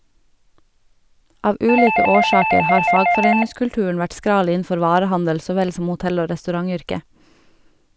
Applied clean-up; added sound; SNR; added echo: none; Doorbell; -1 dB; none.